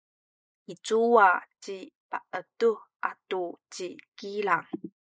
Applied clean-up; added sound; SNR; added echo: neural mask model Resemble Enhance denoiser.